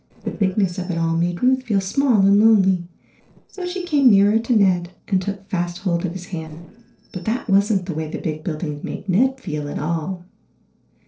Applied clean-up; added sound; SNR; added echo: neural separator model SepFormer DNS4.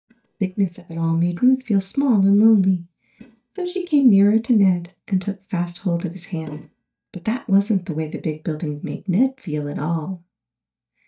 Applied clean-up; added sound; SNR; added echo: neural mask model DeepFilterNet 3.